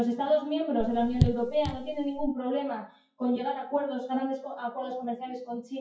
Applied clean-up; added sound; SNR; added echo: classical method WPE with log-MMSE.